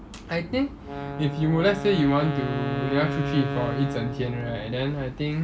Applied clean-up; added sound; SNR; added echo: none; Wind instrument, woodwind instrument; 6 dB; none.